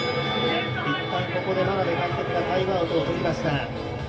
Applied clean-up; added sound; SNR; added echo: none; Musical instrument; 12 dB; reverberation time 0.2 s.